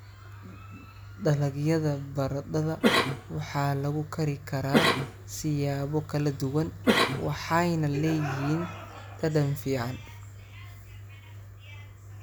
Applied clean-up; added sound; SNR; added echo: none; Cough; -1 dB; none.